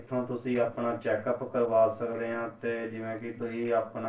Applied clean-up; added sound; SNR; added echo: neural separator model SepFormer DNS4.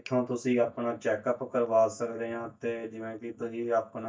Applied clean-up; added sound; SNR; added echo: neural mask model DeepFilterNet 3.